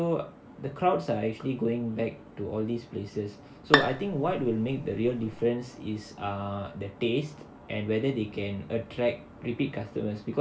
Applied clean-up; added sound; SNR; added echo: none; Bowed string instrument; 1 dB; reverberation time 0.2 s.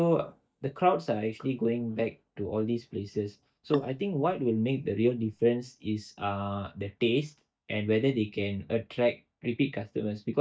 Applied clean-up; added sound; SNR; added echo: neural mask model DeepFilterNet 3.